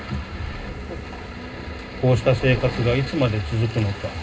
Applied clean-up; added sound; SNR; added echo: none; Fire; 14 dB; reverberation time 0.2 s.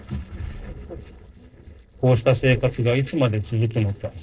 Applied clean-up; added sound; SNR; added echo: neural separator model SepFormer DNS4.